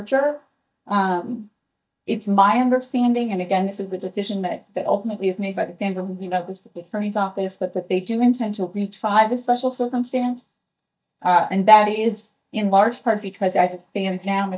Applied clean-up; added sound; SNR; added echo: neural mask model DeepFilterNet 3.